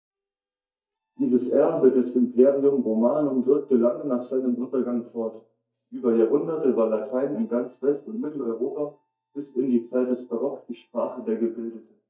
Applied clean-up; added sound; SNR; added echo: neural mask model DeepFilterNet 3.